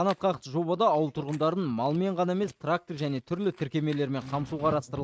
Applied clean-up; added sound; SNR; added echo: neural mask model RNNoise.